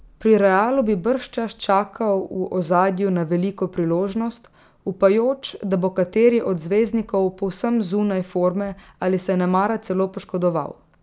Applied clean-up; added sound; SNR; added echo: none; none; none; none.